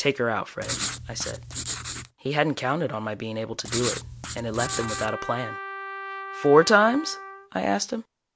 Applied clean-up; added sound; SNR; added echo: none; Writing + Trumpet; 8 dB; none.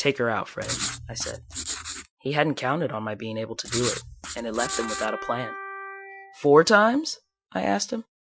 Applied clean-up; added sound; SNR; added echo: classical method Wiener filter.